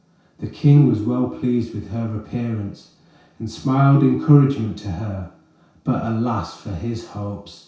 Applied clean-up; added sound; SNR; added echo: none; Tabla; 13 dB; reverberation time 0.6 s.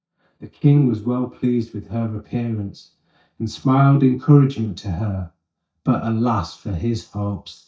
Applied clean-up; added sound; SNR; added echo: neural mask model DeepFilterNet 3.